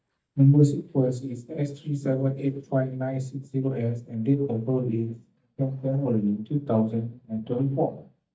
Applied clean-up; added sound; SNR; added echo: neural mask model DeepFilterNet 3.